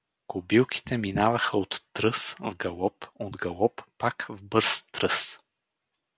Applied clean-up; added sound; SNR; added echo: none; none; none; none.